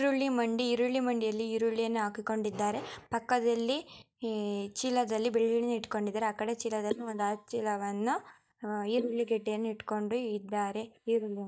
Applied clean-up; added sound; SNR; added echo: neural mask model DeepFilterNet 3.